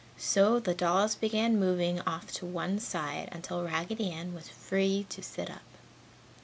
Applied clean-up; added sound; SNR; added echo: none; none; none; none.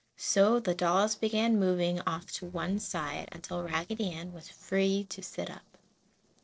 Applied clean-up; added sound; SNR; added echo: neural separator model SepFormer DNS4.